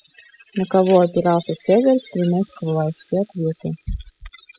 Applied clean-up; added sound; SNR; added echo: classical method spectral subtraction.